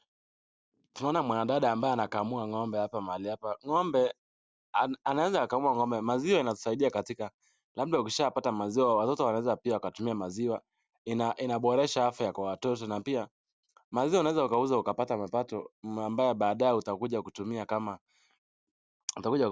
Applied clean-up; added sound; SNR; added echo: none; none; none; none.